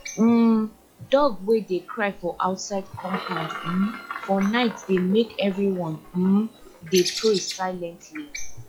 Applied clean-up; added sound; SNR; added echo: classical method log-MMSE.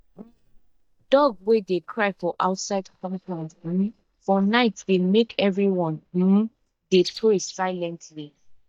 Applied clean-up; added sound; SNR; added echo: neural mask model DeepFilterNet 3.